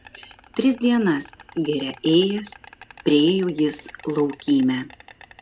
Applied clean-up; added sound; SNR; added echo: none; Insect; 19 dB; none.